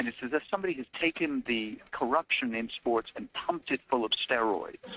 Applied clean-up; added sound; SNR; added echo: neural mask model RNNoise.